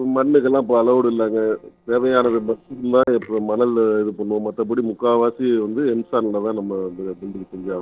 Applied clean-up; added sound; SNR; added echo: neural separator model SepFormer DNS4.